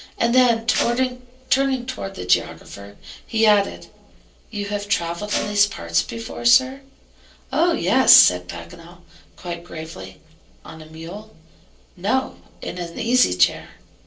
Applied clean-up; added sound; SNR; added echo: neural separator model SepFormer DNS4.